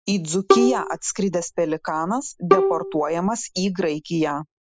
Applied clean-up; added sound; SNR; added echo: classical method spectral subtraction.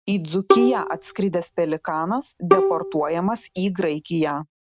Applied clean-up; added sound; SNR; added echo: neural mask model RNNoise.